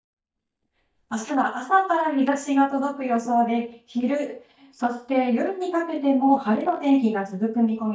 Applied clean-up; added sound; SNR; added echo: neural mask model DeepFilterNet 3.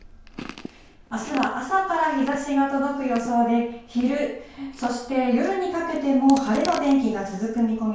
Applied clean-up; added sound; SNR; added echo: none; Chewing, mastication; 18 dB; reverberation time 0.5 s.